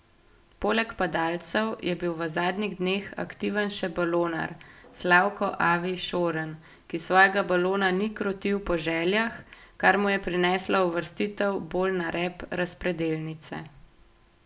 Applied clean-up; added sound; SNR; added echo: none; none; none; none.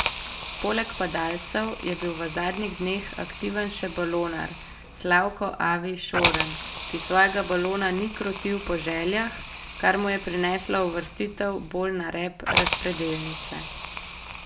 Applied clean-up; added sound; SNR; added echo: none; Hiss; 6 dB; none.